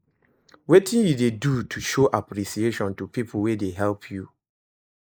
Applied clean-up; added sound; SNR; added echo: neural mask model Resemble Enhance denoiser.